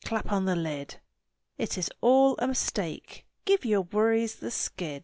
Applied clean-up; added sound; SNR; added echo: none; none; none; none.